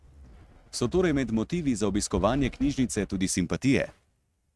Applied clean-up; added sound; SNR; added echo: neural mask model RNNoise.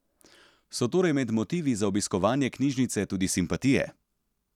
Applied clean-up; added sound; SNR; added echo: none; none; none; none.